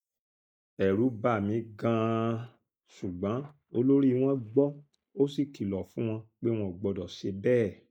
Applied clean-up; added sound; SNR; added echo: neural mask model DeepFilterNet 3.